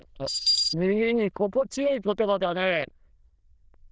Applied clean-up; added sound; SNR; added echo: neural diffusion model UNIVERSE++.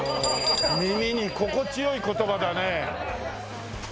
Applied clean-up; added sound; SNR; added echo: none; Bell; 7 dB; none.